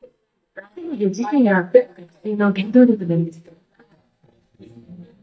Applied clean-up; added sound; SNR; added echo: neural mask model DeepFilterNet 3.